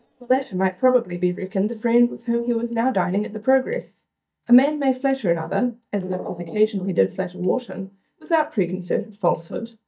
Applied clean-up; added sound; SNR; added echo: neural mask model DeepFilterNet 3.